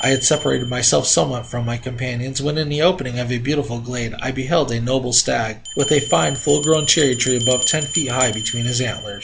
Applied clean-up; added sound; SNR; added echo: none; Bell; 8 dB; none.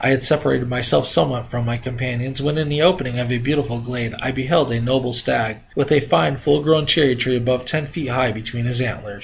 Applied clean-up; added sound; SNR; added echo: none; none; none; none.